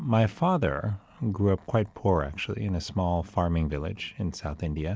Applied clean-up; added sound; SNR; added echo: none; none; none; none.